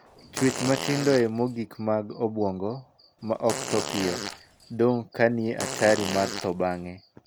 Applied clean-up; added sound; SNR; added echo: none; Fart; 8 dB; none.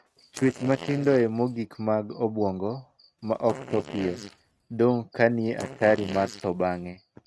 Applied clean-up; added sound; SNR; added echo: neural mask model RNNoise.